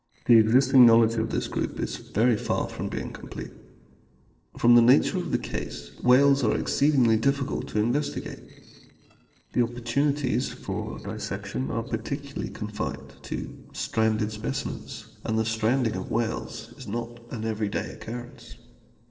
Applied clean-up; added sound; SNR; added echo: neural separator model SepFormer DNS4.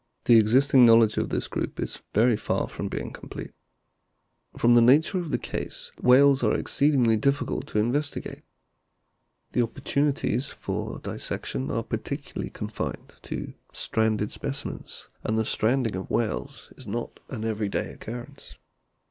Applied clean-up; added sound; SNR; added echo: none; none; none; none.